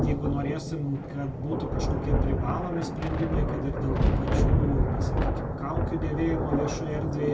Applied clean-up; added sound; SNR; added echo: none; Thunder; -5 dB; reverberation time 0.1 s.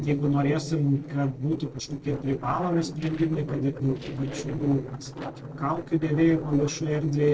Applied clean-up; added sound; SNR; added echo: neural separator model SepFormer DNS4.